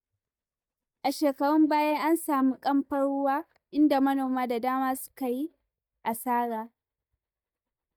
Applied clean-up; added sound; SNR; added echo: neural mask model DeepFilterNet 3.